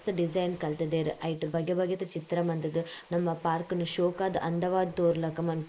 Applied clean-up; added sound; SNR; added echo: neural mask model Resemble Enhance denoiser.